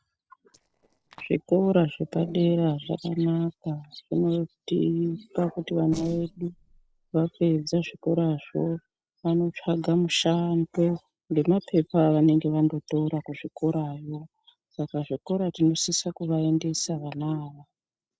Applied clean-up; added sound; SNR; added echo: neural separator model SepFormer DNS4.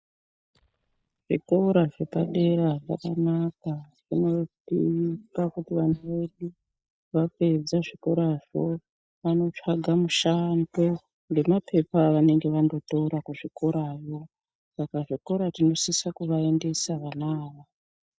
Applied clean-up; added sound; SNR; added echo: neural mask model DeepFilterNet 3.